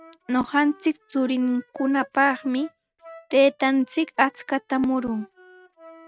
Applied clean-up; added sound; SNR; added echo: neural mask model RNNoise.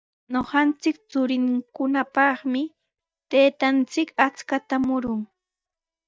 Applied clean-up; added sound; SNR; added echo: neural mask model DeepFilterNet 3.